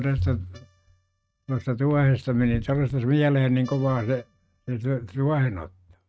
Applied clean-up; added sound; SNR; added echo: neural mask model RNNoise.